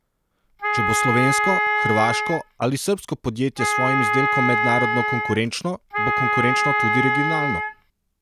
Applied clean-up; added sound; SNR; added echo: none; Wind instrument, woodwind instrument; -3 dB; none.